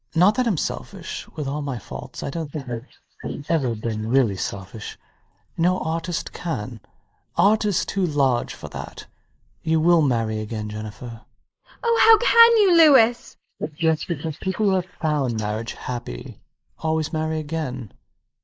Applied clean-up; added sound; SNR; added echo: neural mask model Resemble Enhance denoiser.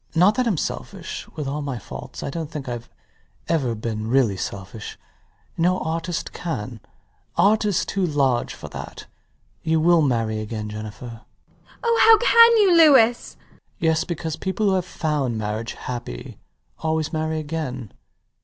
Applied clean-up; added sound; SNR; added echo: none; none; none; none.